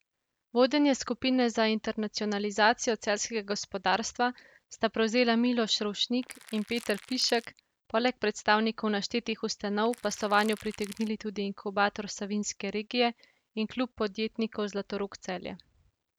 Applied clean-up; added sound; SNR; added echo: none; Crackle; 19 dB; none.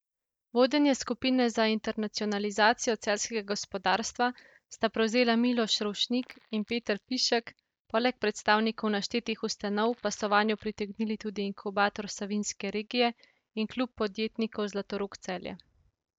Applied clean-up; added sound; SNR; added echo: neural mask model DeepFilterNet 3.